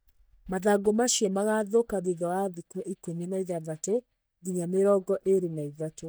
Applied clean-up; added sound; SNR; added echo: neural mask model DeepFilterNet 3.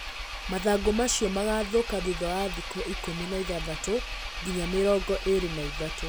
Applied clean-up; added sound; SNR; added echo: none; Engine; 6 dB; none.